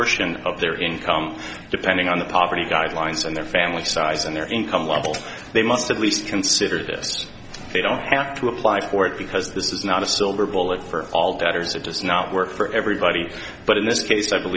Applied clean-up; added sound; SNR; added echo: none; none; none; none.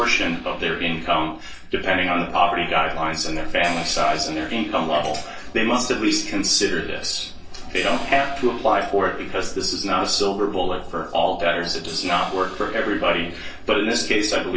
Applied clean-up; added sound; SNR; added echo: neural separator model SepFormer DNS4.